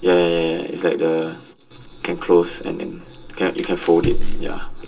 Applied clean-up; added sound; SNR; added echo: none; Fire; 4 dB; reverberation time 0.2 s.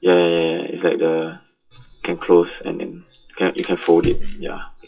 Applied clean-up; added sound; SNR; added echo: classical method WPE with log-MMSE.